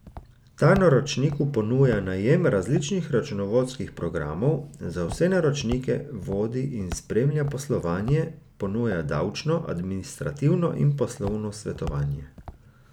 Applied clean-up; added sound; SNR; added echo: none; Walk, footsteps; 18 dB; none.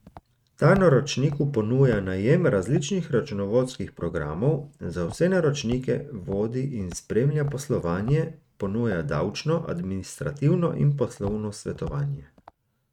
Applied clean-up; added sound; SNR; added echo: neural mask model RNNoise.